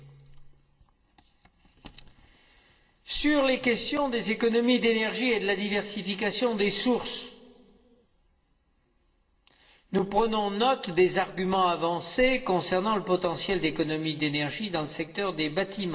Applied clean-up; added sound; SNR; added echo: none; none; none; reverberation time 1.9 s.